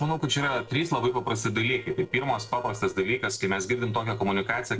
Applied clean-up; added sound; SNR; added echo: neural separator model SepFormer DNS4.